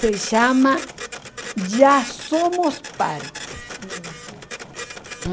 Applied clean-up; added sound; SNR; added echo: none; Printer; 13 dB; none.